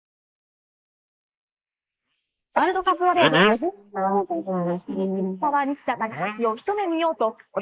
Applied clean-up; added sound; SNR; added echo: neural mask model Resemble Enhance denoiser.